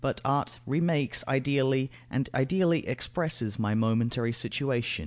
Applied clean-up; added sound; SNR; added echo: none; none; none; none.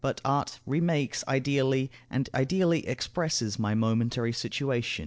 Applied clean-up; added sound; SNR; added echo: neural separator model SepFormer DNS4.